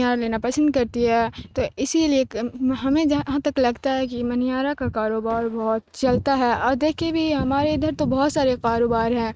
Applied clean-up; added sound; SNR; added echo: neural mask model RNNoise.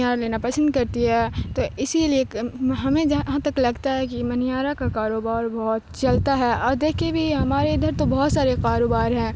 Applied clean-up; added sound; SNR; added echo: none; none; none; none.